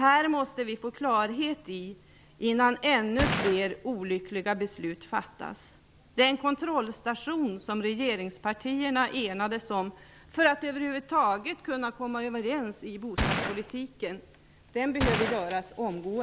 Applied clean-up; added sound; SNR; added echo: none; Gunshot, gunfire; 3 dB; none.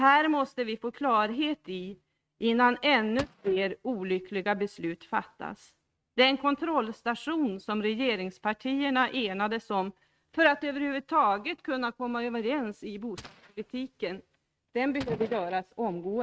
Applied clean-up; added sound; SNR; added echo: neural mask model RNNoise.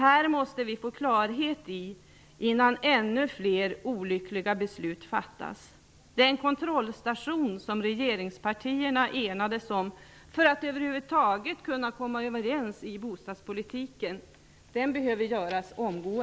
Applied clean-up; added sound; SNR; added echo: none; none; none; none.